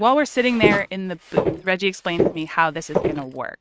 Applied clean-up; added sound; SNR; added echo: neural mask model RNNoise.